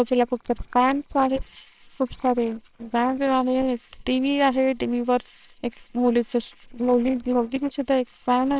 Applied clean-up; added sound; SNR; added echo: neural separator model SepFormer WHAMR!.